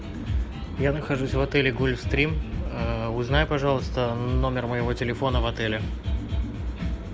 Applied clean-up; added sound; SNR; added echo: none; none; none; none.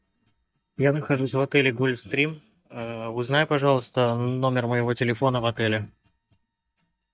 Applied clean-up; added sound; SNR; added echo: neural mask model DeepFilterNet 3.